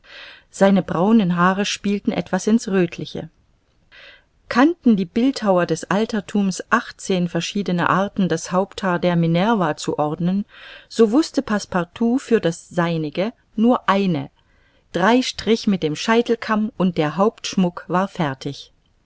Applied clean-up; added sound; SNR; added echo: none; none; none; none.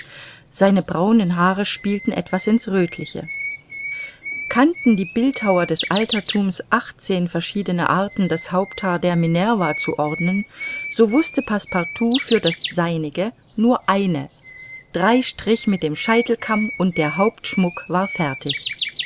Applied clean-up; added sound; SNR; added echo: none; Bird; 11 dB; none.